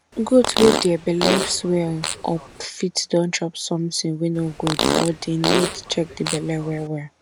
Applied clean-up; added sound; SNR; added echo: none; Fart; 3 dB; none.